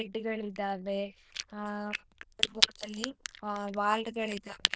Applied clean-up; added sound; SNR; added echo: neural diffusion model UNIVERSE++.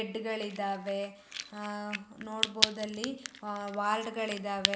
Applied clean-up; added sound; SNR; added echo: none; Crack; 1 dB; none.